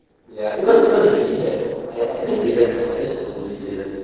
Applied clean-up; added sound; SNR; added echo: neural separator model SepFormer DNS4.